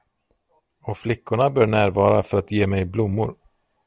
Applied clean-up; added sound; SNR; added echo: none; none; none; none.